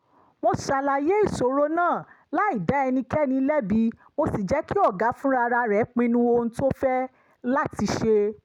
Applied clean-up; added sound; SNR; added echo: none; none; none; none.